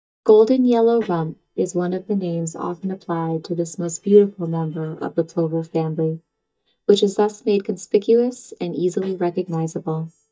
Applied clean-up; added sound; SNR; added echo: neural mask model DeepFilterNet 3.